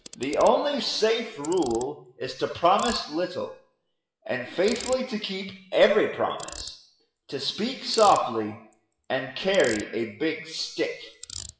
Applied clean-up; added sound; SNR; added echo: classical method WPE with log-MMSE.